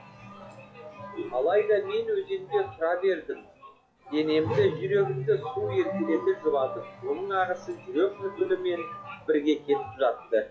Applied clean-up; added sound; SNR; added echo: classical method log-MMSE.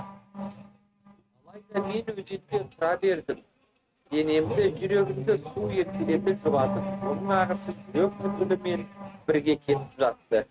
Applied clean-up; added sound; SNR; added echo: neural mask model RNNoise.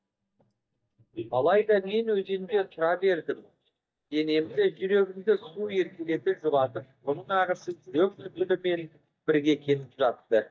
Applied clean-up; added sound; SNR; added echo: neural mask model DeepFilterNet 3.